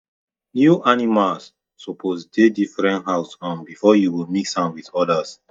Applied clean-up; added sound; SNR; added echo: neural mask model DeepFilterNet 3.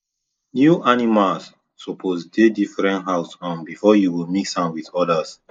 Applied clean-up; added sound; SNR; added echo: neural mask model Resemble Enhance denoiser.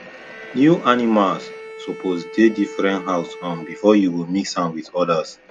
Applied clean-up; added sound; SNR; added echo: none; Bowed string instrument; 17 dB; none.